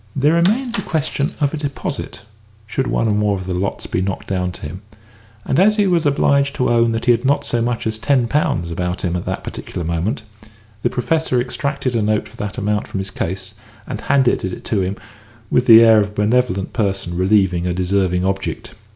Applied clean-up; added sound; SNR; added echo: none; Bicycle; 19 dB; none.